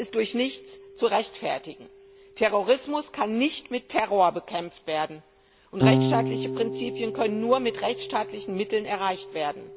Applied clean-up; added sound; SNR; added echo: none; Electric guitar / Bass guitar; 5 dB; none.